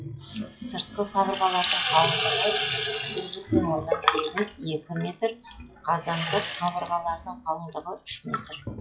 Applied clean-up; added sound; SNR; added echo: classical method log-MMSE.